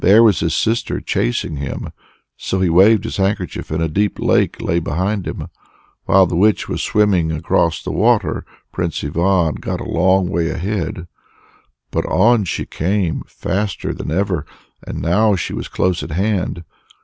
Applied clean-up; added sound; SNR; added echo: none; none; none; none.